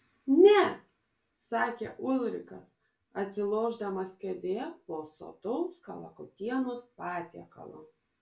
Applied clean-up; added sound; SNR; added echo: none; none; none; reverberation time 0.2 s.